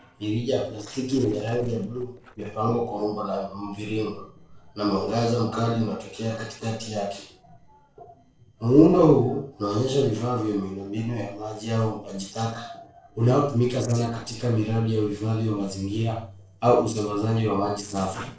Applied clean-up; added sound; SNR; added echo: neural separator model SepFormer DNS4.